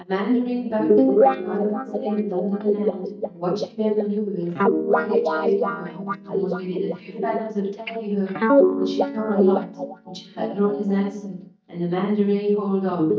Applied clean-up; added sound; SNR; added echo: neural mask model DeepFilterNet 3.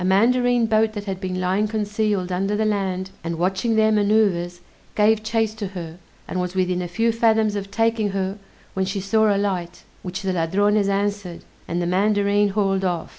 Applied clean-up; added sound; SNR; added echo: none; none; none; none.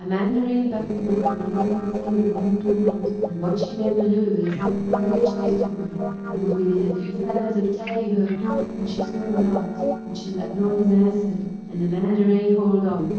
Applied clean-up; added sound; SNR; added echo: neural separator model SepFormer DNS4.